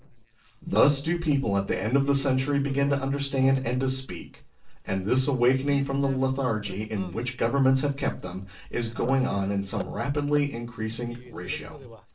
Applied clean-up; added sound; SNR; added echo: neural separator model SepFormer DNS4.